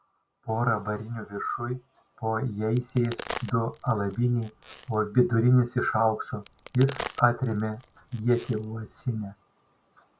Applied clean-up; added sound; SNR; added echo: none; Crack; 14 dB; none.